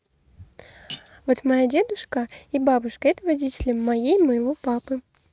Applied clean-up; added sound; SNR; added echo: neural mask model RNNoise.